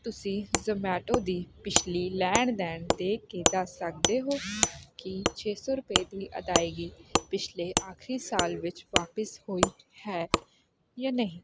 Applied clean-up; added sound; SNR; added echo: none; Wood; 1 dB; none.